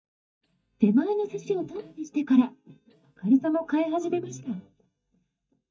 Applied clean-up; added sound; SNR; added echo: neural mask model DeepFilterNet 3.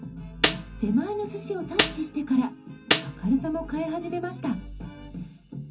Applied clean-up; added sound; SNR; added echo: none; Snare drum; -2 dB; reverberation time 0.3 s.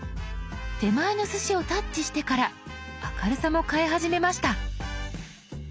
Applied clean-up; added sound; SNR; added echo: none; none; none; none.